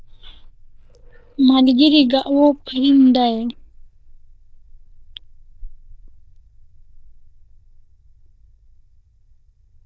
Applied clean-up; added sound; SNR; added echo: neural diffusion model UNIVERSE++.